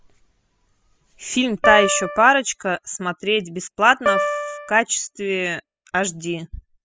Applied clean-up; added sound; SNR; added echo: classical method spectral subtraction.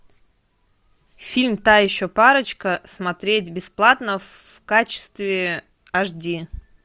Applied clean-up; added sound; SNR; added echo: none; none; none; none.